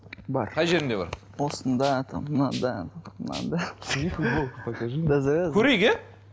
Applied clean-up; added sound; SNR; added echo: none; Rattle (instrument); 16 dB; none.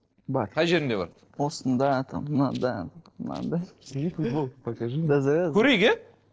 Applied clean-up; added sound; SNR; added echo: neural separator model SepFormer DNS4.